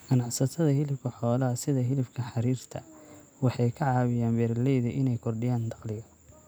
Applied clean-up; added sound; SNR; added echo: none; none; none; none.